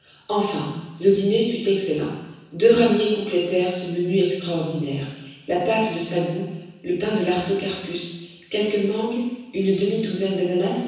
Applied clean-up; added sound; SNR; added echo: none; none; none; reverberation time 1.1 s.